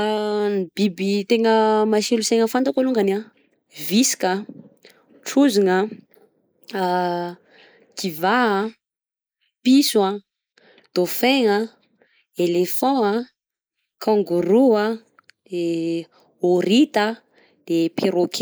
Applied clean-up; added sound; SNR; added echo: neural mask model Resemble Enhance denoiser.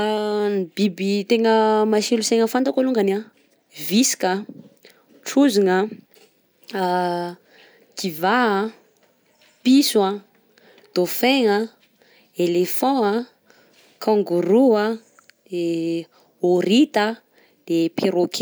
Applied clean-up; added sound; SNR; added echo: none; none; none; none.